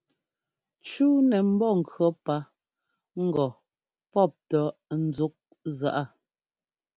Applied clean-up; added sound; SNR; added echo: none; none; none; none.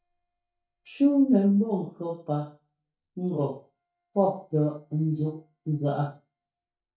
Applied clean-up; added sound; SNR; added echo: neural mask model DeepFilterNet 3.